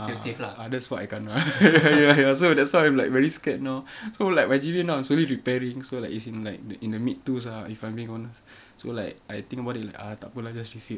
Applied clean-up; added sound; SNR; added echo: none; none; none; none.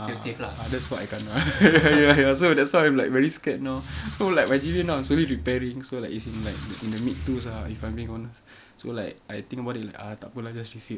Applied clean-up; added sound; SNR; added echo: none; Squeak; 13 dB; none.